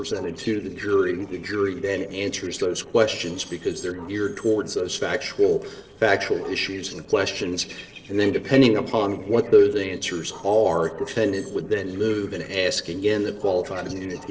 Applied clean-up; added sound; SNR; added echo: neural separator model SepFormer DNS4.